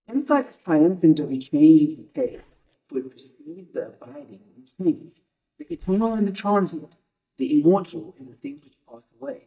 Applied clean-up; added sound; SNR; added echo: neural mask model DeepFilterNet 3.